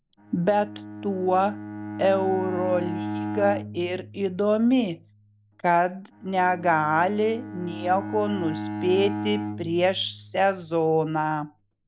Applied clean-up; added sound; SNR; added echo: none; Bowed string instrument; 10 dB; none.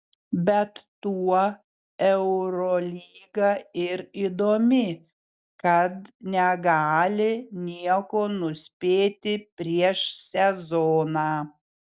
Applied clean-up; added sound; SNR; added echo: none; none; none; none.